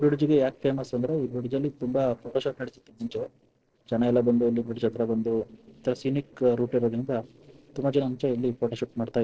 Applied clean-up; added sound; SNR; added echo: neural separator model SepFormer DNS4.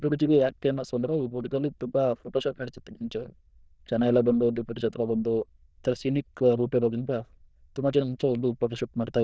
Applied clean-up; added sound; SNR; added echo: neural diffusion model UNIVERSE++.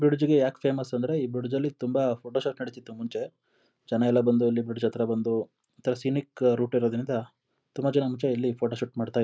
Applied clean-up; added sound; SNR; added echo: none; none; none; none.